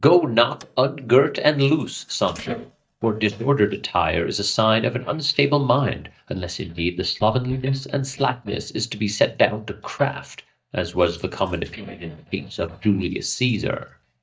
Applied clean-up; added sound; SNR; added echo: neural mask model DeepFilterNet 3.